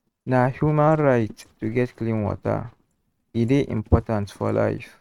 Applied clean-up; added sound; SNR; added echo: neural mask model RNNoise.